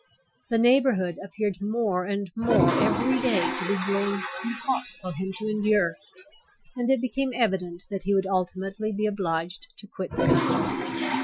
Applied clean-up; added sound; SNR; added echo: classical method Wiener filter.